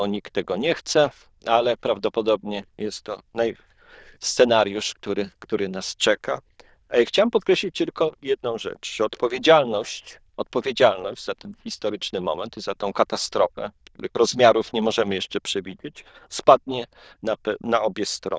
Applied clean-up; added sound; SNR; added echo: neural diffusion model UNIVERSE++.